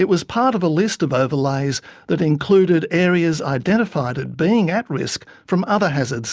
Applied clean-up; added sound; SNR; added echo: none; none; none; none.